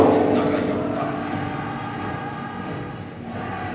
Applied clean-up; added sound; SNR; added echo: none; Drum; -3 dB; reverberation time 0.9 s.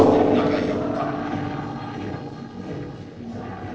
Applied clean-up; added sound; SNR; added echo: neural separator model SepFormer DNS4.